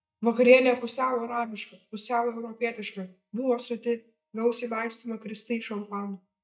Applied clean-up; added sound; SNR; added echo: neural mask model DeepFilterNet 3.